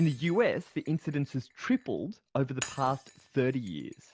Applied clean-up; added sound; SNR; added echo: none; Shatter; 18 dB; none.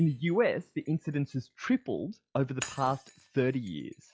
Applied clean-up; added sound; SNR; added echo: classical method log-MMSE.